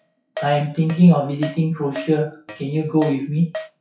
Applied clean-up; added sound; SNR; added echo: classical method WPE with log-MMSE.